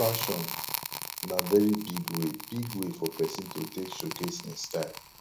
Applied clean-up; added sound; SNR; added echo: none; Crackle; 5 dB; none.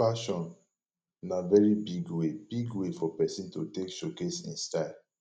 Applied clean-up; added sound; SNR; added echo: none; none; none; none.